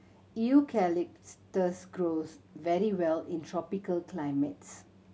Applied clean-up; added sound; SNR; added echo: none; none; none; none.